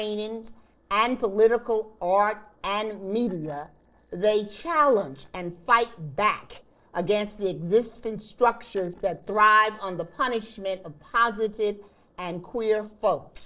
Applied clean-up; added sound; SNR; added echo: neural separator model SepFormer DNS4.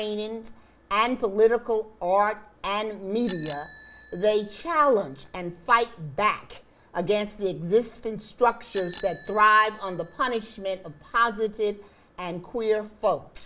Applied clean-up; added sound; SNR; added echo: none; Bicycle bell; 13 dB; none.